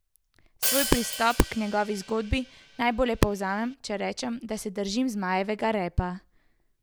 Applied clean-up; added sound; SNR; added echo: none; Hi-hat; 6 dB; none.